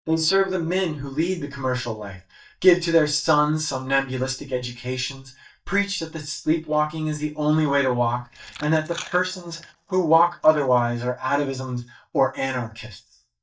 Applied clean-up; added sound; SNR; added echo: neural mask model DeepFilterNet 3.